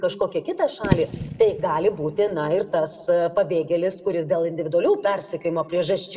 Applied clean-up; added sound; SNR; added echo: none; Fireworks / Boom; 10 dB; reverberation time 0.9 s.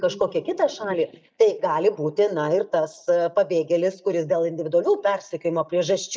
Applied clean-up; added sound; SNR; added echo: neural mask model DeepFilterNet 3.